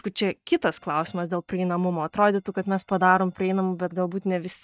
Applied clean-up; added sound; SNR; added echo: neural mask model DeepFilterNet 3.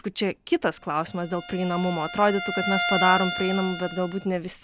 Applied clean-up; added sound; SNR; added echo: none; Bowed string instrument; 7 dB; none.